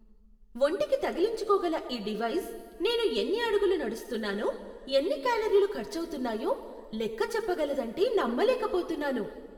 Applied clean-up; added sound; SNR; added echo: none; none; none; reverberation time 1.6 s.